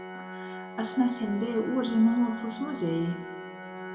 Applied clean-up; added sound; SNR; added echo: none; Organ; 11 dB; reverberation time 1.7 s.